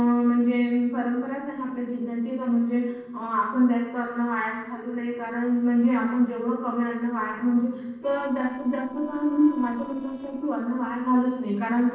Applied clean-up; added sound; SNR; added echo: neural separator model SepFormer DNS4.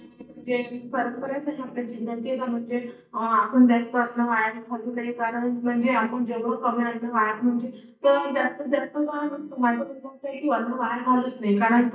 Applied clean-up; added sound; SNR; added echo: neural mask model DeepFilterNet 3.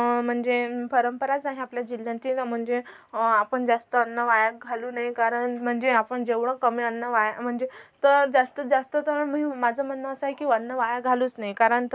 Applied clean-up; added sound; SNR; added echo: none; none; none; none.